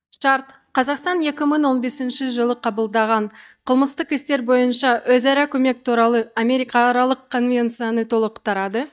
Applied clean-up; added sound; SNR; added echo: neural mask model DeepFilterNet 3.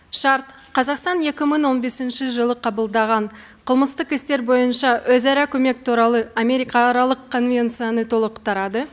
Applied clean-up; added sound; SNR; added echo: none; none; none; none.